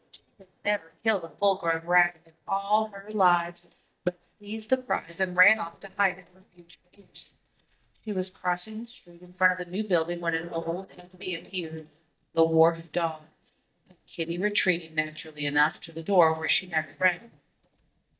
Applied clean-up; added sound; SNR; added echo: neural mask model DeepFilterNet 3.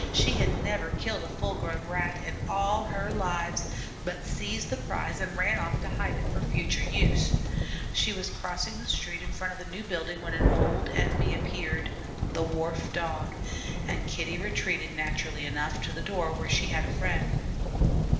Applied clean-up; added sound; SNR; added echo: none; Thunder; -3 dB; reverberation time 0.9 s.